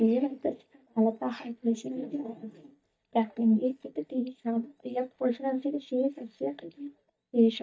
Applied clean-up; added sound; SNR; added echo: neural mask model DeepFilterNet 3.